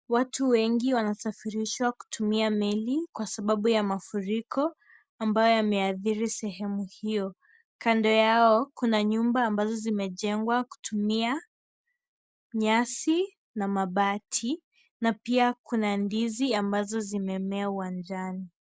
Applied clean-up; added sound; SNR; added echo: none; none; none; none.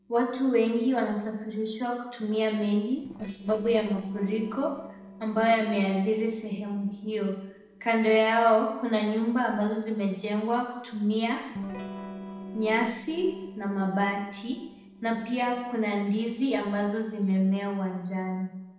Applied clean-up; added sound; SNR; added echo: neural separator model SepFormer DNS4.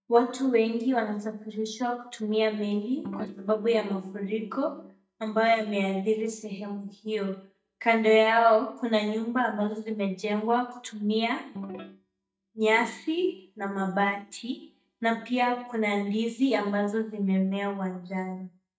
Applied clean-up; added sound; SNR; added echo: neural mask model DeepFilterNet 3.